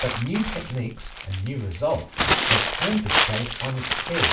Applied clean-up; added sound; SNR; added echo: none; Crumpling, crinkling; -4 dB; reverberation time 0.3 s.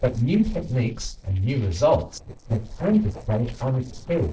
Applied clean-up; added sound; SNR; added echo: neural separator model SepFormer DNS4.